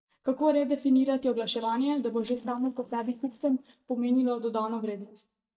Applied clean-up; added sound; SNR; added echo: neural mask model DeepFilterNet 3.